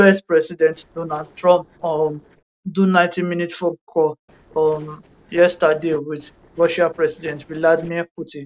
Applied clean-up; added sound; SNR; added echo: neural separator model SepFormer DNS4.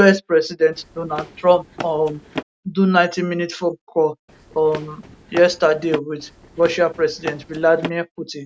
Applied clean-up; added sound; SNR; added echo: none; Run; 14 dB; none.